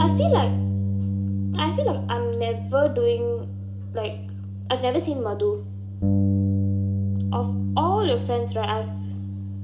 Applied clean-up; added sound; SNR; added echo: none; Bass guitar; -1 dB; reverberation time 0.7 s.